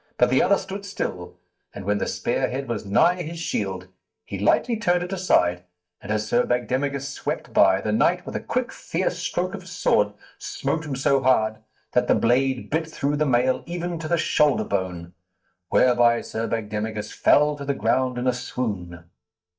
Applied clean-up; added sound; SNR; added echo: neural mask model DeepFilterNet 3.